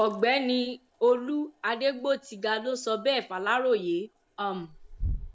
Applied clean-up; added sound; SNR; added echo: none; Toilet flush; 13 dB; none.